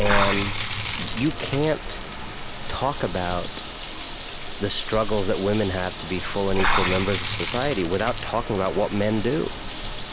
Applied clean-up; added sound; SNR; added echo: none; Bathtub (filling or washing) / Water; 1 dB; none.